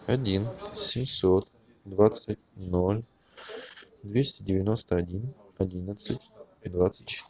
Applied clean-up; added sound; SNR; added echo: none; none; none; none.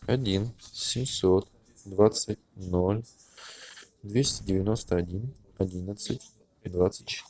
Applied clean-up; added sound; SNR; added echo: neural separator model SepFormer DNS4.